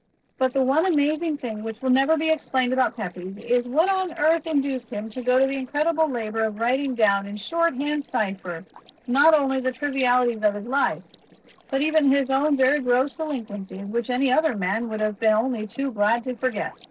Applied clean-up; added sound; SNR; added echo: neural separator model SepFormer DNS4.